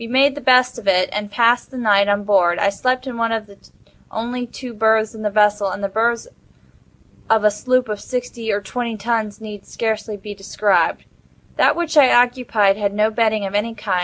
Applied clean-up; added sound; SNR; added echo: none; none; none; none.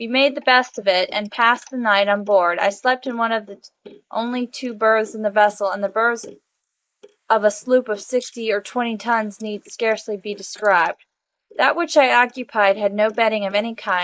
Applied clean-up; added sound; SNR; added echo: neural mask model Resemble Enhance denoiser.